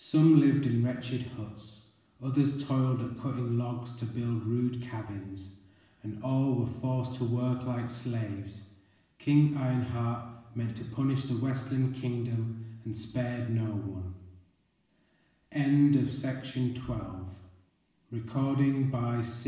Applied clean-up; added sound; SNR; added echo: none; none; none; reverberation time 0.9 s.